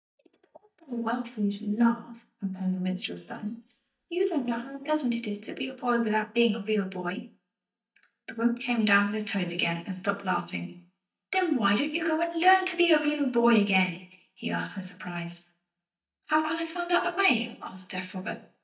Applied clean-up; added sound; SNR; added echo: neural mask model DeepFilterNet 3.